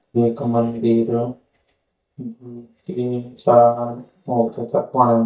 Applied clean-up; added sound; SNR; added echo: neural mask model DeepFilterNet 3.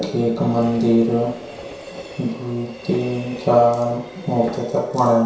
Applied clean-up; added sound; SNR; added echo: none; Train; 17 dB; reverberation time 0.7 s.